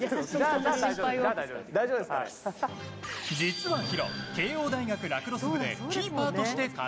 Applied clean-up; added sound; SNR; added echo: none; Car; 18 dB; none.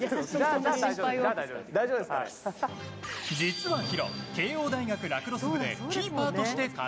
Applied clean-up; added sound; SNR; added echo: none; none; none; none.